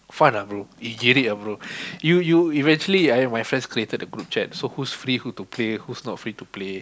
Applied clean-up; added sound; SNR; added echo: none; none; none; none.